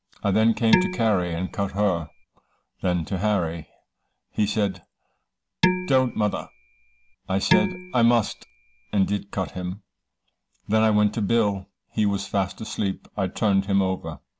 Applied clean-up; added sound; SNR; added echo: none; Dishes, pots, and pans; 4 dB; none.